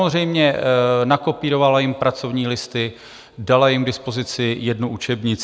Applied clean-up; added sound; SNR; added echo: none; none; none; none.